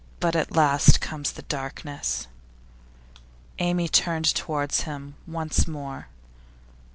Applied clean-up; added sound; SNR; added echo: none; none; none; none.